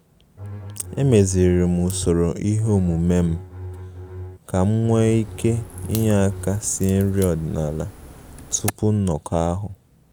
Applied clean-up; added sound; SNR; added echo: none; Crack + Bowed string instrument; 13 dB; none.